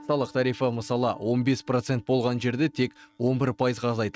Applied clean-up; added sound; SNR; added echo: neural mask model RNNoise.